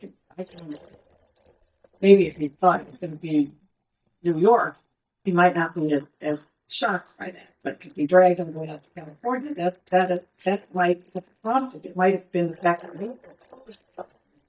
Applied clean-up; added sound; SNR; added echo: neural mask model DeepFilterNet 3.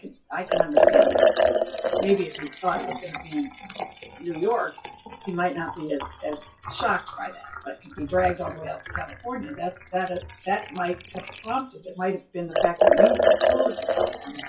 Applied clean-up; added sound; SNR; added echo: classical method WPE with log-MMSE.